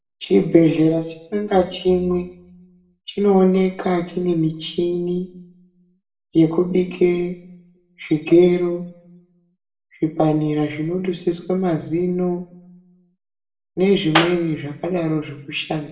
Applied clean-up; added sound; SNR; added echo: none; Clapping; 5 dB; reverberation time 0.6 s.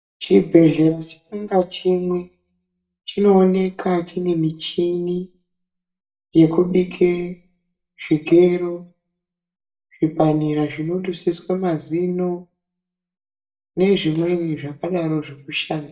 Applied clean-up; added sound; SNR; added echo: neural mask model DeepFilterNet 3.